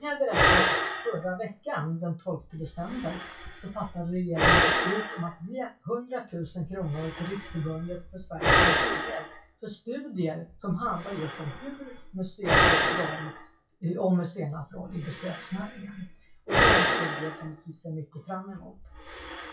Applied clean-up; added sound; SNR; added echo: classical method WPE with log-MMSE.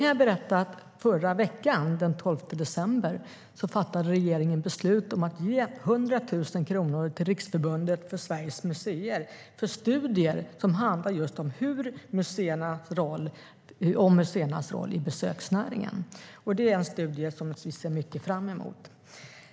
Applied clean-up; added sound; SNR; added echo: none; none; none; none.